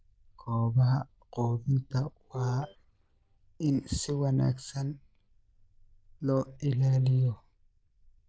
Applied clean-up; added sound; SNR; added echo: neural diffusion model UNIVERSE++.